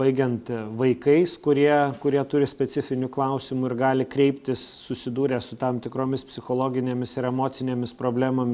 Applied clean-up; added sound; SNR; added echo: none; none; none; none.